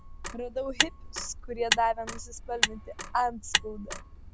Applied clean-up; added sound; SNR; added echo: none; Motor vehicle (road); 0 dB; none.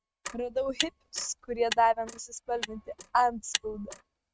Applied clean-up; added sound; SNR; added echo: neural mask model RNNoise.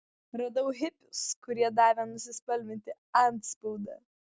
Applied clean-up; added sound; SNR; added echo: none; none; none; none.